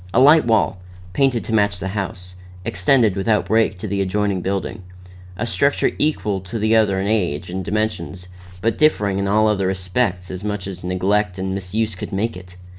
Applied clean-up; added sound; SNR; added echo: none; none; none; none.